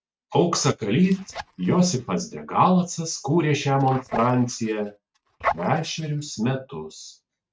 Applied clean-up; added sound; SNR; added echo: neural mask model RNNoise.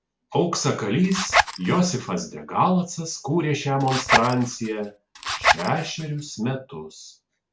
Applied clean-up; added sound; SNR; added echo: none; Zipper (clothing); 0 dB; none.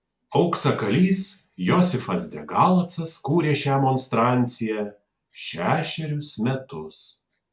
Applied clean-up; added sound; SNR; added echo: none; none; none; none.